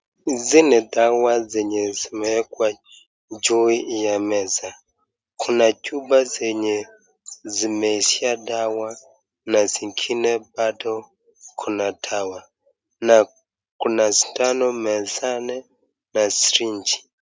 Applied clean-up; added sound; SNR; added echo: none; none; none; none.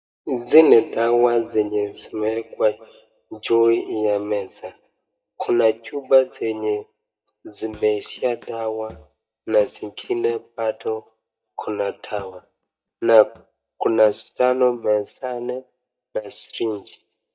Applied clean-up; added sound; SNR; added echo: neural mask model DeepFilterNet 3.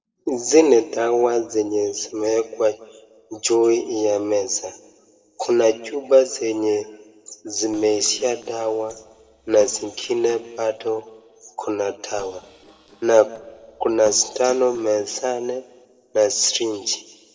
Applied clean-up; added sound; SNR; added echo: neural separator model SepFormer DNS4.